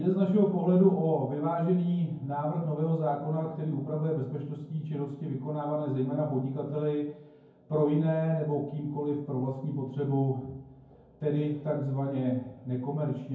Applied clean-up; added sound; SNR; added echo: none; none; none; reverberation time 0.9 s.